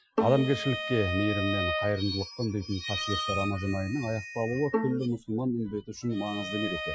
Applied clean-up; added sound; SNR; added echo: classical method Wiener filter.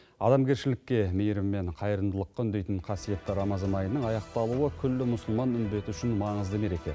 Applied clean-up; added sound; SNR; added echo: none; none; none; none.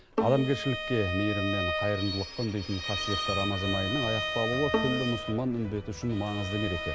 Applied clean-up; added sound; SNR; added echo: none; Bowed string instrument + Bowed string instrument; 3 dB; none.